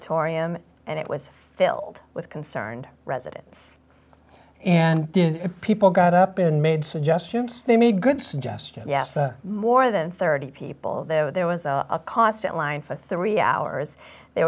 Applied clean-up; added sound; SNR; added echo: none; none; none; none.